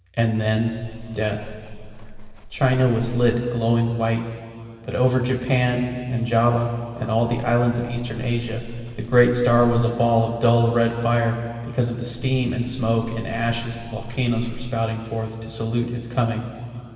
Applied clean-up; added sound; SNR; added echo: none; Livestock, farm animals, working animals; 14 dB; reverberation time 2.7 s.